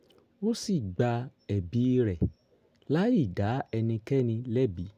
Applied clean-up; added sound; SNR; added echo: none; none; none; none.